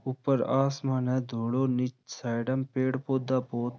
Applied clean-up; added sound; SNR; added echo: none; none; none; none.